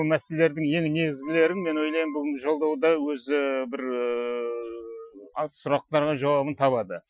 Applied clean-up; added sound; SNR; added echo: classical method Wiener filter.